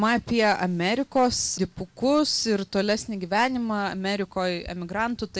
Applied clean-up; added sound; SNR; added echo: none; none; none; none.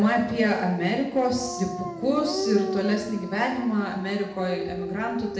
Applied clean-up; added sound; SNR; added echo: none; Dog; 9 dB; reverberation time 0.8 s.